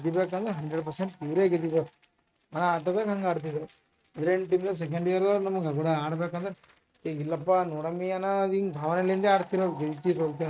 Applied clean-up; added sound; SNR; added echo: neural mask model RNNoise.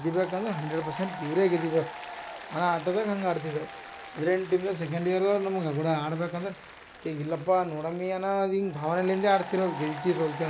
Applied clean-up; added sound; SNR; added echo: none; Applause; 13 dB; none.